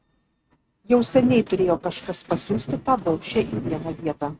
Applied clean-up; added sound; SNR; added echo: neural mask model RNNoise.